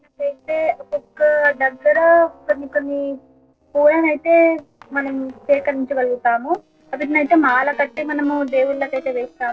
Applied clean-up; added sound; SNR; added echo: neural separator model SepFormer DNS4.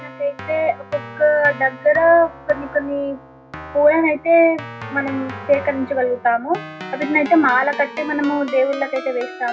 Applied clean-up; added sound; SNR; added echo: none; Keyboard (musical); 15 dB; reverberation time 0.4 s.